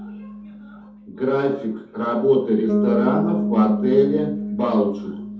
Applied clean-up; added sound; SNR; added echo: none; Bass guitar; 4 dB; reverberation time 0.6 s.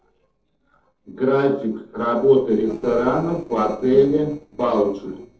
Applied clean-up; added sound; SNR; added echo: neural separator model SepFormer DNS4.